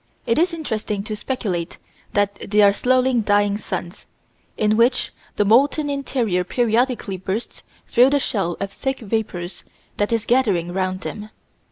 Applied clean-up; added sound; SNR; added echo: none; none; none; none.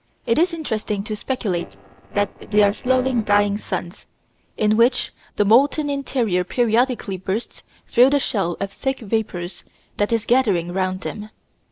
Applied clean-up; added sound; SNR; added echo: neural separator model SepFormer DNS4.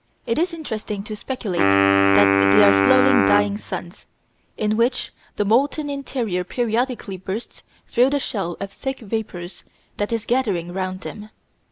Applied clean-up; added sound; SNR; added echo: none; Wind instrument, woodwind instrument; -4 dB; none.